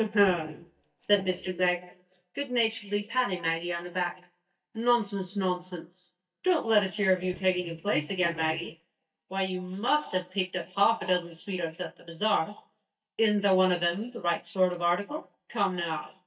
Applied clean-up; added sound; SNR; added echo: neural mask model DeepFilterNet 3.